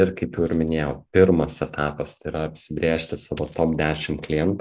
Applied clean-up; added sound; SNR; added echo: neural mask model Resemble Enhance denoiser.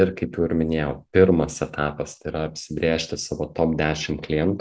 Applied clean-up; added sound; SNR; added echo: none; none; none; none.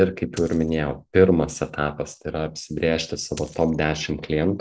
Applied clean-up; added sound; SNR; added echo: neural separator model SepFormer DNS4.